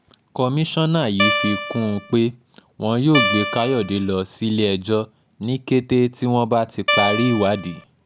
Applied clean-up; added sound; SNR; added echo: none; Guitar; 2 dB; none.